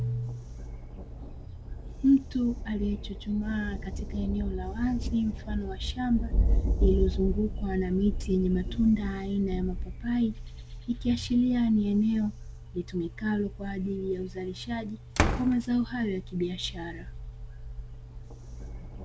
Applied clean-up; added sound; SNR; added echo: none; Slam + Thunder; 3 dB; none.